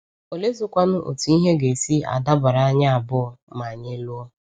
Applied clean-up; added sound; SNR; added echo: none; none; none; none.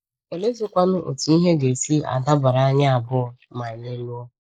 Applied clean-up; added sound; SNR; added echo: neural mask model Resemble Enhance denoiser.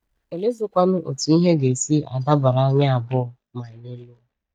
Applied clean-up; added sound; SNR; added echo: neural mask model DeepFilterNet 3.